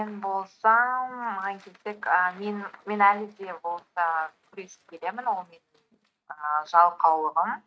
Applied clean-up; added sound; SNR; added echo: neural mask model RNNoise.